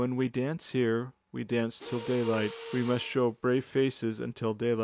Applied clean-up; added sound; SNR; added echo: none; Mechanisms; 14 dB; none.